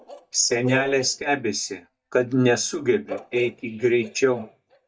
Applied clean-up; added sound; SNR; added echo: neural mask model DeepFilterNet 3.